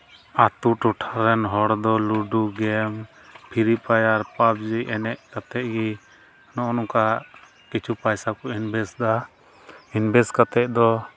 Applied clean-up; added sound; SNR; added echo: none; none; none; none.